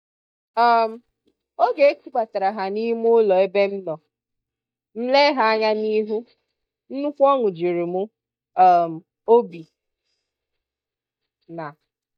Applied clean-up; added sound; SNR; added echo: neural mask model DeepFilterNet 3.